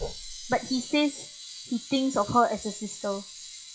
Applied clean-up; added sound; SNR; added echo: classical method WPE with log-MMSE.